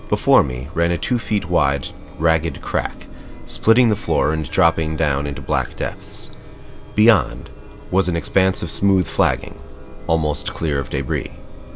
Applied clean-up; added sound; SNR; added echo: none; Chime; 14 dB; none.